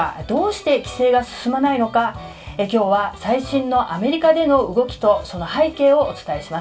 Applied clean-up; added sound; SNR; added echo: none; none; none; reverberation time 0.2 s.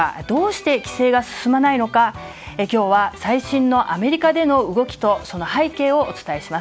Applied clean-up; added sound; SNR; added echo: none; none; none; none.